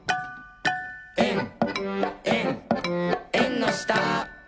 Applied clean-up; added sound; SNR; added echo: none; none; none; none.